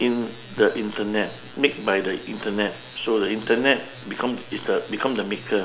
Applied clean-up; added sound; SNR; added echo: none; none; none; none.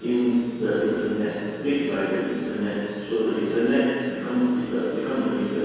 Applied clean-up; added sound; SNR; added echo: none; none; none; reverberation time 2.0 s.